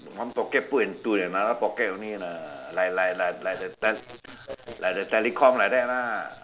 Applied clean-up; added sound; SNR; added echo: none; none; none; none.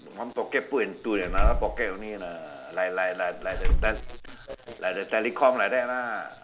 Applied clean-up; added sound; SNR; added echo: none; Slam; -2 dB; none.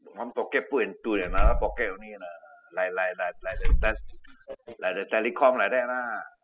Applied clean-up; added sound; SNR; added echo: classical method spectral subtraction.